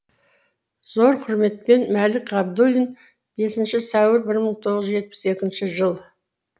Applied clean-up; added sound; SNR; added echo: none; none; none; none.